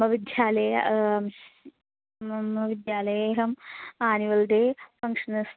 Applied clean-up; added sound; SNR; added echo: none; none; none; none.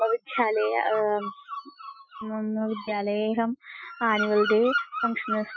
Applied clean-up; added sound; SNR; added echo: classical method Wiener filter.